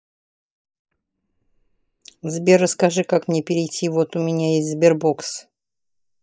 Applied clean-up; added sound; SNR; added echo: neural mask model DeepFilterNet 3.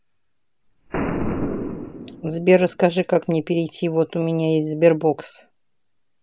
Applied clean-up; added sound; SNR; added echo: none; Boom; 10 dB; none.